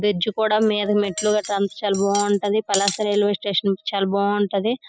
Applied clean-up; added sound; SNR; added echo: classical method spectral subtraction.